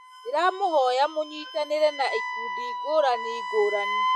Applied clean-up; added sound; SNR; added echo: classical method log-MMSE.